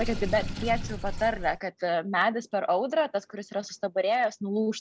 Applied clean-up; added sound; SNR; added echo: none; Sink (filling or washing) / Water; 9 dB; none.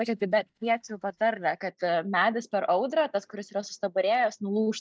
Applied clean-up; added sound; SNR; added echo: neural mask model DeepFilterNet 3.